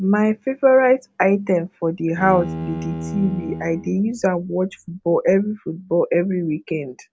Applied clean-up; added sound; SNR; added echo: none; Bowed string instrument; 11 dB; none.